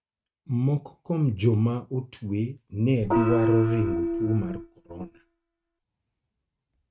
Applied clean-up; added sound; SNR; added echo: neural mask model RNNoise.